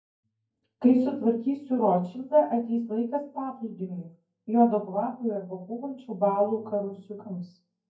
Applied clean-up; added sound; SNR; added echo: neural mask model DeepFilterNet 3.